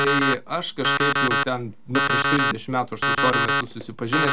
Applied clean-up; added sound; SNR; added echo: none; Alarm; -3 dB; none.